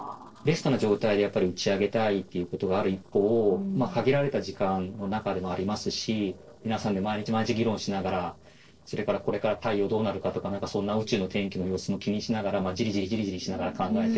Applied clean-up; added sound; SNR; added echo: neural separator model SepFormer DNS4.